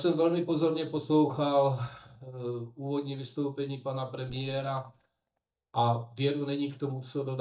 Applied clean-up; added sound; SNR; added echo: neural mask model DeepFilterNet 3.